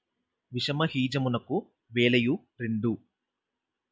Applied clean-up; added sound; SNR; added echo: none; none; none; none.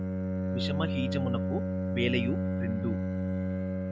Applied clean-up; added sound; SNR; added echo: none; Bowed string instrument; -5 dB; none.